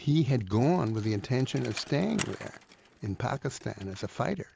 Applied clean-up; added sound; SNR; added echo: none; Bicycle; 17 dB; none.